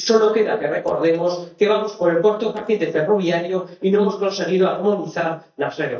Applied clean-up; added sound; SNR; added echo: neural mask model DeepFilterNet 3.